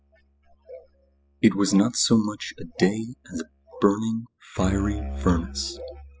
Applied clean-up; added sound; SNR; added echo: classical method spectral subtraction.